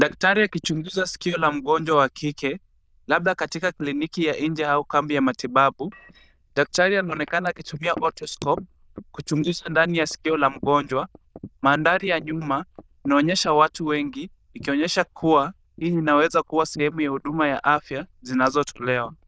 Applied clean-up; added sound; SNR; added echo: neural diffusion model UNIVERSE++.